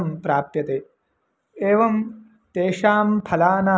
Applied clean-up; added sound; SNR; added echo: none; none; none; none.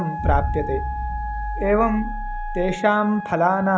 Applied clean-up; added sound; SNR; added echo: none; Explosion + Wind instrument, woodwind instrument; 4 dB; none.